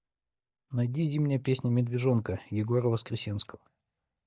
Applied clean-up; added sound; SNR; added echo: neural mask model DeepFilterNet 3.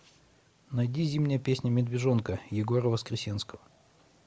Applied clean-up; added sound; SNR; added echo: none; none; none; none.